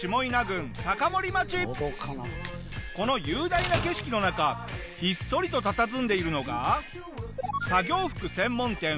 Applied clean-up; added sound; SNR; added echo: none; Slam; 13 dB; none.